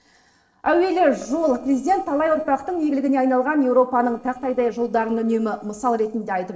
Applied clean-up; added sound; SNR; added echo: neural separator model SepFormer DNS4.